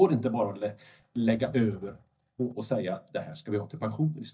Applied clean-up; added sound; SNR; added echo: neural mask model DeepFilterNet 3.